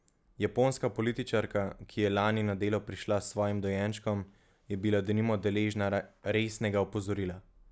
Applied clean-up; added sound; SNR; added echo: none; none; none; none.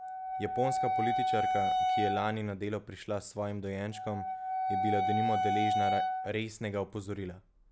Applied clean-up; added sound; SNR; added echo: none; Wind instrument, woodwind instrument; -3 dB; none.